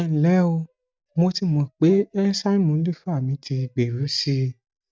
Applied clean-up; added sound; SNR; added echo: neural mask model DeepFilterNet 3.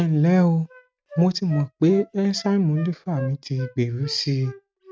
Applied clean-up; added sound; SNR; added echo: neural mask model RNNoise.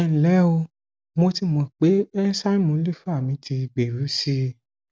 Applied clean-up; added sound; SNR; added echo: none; none; none; none.